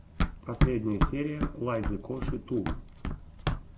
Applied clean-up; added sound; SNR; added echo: none; Run; -3 dB; none.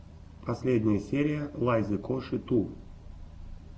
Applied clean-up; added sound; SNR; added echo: none; none; none; none.